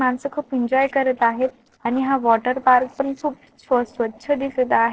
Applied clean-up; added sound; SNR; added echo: neural separator model SepFormer DNS4.